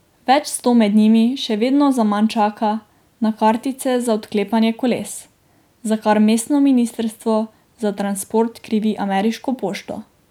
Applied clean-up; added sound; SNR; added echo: none; none; none; none.